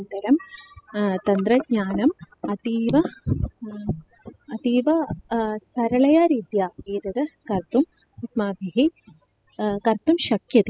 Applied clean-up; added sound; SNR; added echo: classical method spectral subtraction.